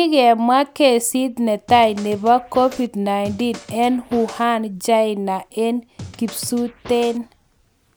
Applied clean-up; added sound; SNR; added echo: none; Scratching (performance technique); 18 dB; none.